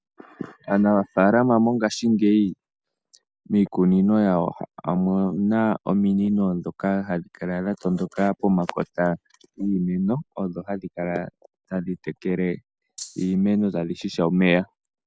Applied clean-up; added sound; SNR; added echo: none; Rattle (instrument); 16 dB; none.